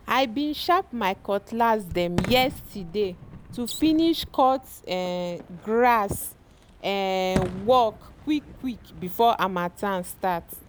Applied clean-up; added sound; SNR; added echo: none; Fireworks; 13 dB; none.